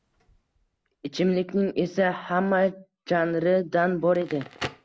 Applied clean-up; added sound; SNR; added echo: none; Crackle; 19 dB; none.